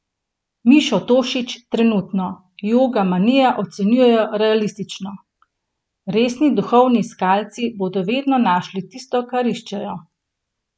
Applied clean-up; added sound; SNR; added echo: none; none; none; none.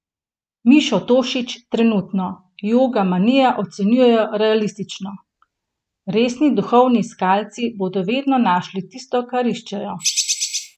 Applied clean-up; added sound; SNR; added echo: neural mask model RNNoise.